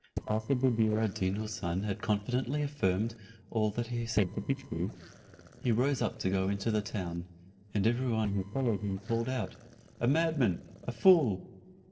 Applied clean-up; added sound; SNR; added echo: neural separator model SepFormer DNS4.